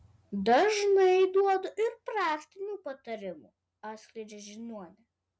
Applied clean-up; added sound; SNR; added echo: none; none; none; none.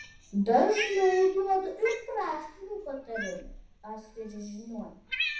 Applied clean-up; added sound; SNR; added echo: none; Cat; 10 dB; reverberation time 0.7 s.